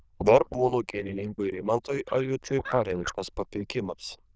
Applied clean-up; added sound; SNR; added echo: neural diffusion model UNIVERSE++.